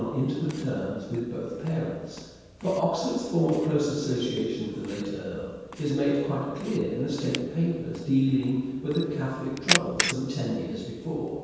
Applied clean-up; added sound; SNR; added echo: none; Camera; 9 dB; reverberation time 1.2 s.